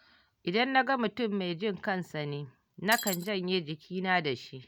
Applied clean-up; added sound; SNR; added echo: none; Shatter; 6 dB; none.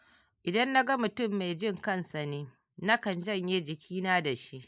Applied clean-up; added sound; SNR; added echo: neural mask model Resemble Enhance denoiser.